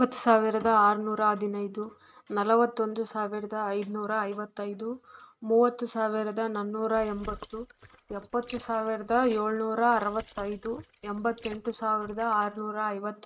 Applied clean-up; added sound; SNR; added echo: neural mask model RNNoise.